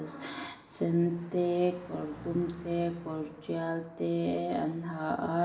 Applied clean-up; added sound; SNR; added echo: none; Car passing by; 20 dB; reverberation time 0.8 s.